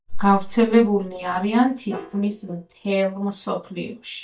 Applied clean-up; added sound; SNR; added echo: neural mask model DeepFilterNet 3.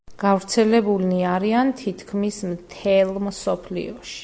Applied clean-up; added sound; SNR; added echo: none; none; none; none.